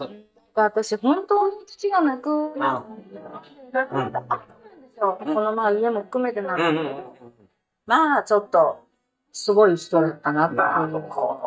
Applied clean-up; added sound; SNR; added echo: neural mask model DeepFilterNet 3.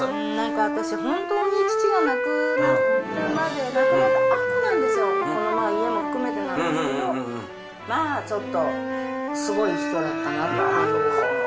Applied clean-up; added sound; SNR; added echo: none; Wind instrument, woodwind instrument; -2 dB; none.